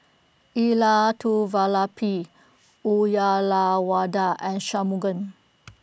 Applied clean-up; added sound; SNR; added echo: none; none; none; none.